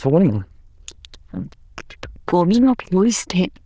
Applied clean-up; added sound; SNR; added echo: neural diffusion model UNIVERSE++.